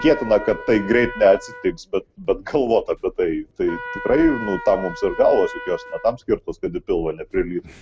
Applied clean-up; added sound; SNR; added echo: none; Trumpet; 15 dB; none.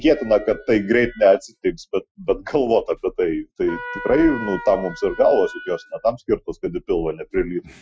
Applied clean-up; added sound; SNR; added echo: classical method Wiener filter.